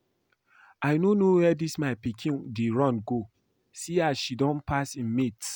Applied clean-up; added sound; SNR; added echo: none; none; none; none.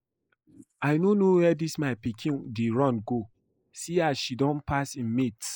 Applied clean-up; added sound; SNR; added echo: neural mask model Resemble Enhance denoiser.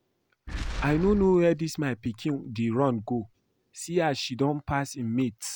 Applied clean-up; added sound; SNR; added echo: none; Boom; 11 dB; none.